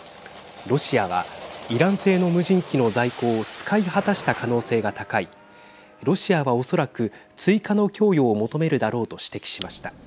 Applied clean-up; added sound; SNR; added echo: none; none; none; none.